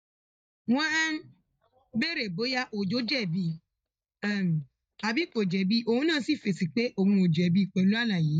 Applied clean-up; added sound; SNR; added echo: neural mask model DeepFilterNet 3.